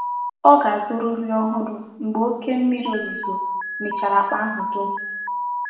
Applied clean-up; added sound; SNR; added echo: none; Alarm; 7 dB; reverberation time 0.9 s.